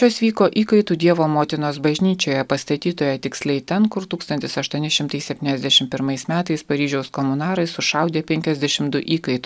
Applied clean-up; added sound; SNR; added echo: none; none; none; none.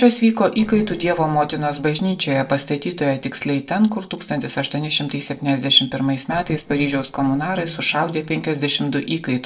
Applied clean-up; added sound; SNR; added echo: neural separator model SepFormer DNS4.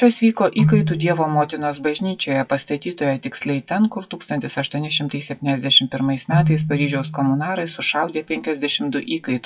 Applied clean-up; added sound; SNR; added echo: classical method WPE with log-MMSE.